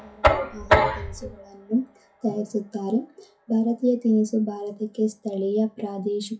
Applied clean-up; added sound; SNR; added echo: classical method WPE with log-MMSE.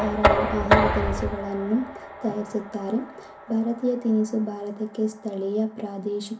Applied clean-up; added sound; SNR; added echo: none; Knock; 1 dB; reverberation time 0.3 s.